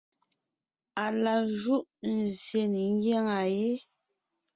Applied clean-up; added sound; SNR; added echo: none; none; none; none.